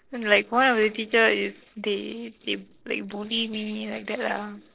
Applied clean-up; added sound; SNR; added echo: neural separator model SepFormer DNS4.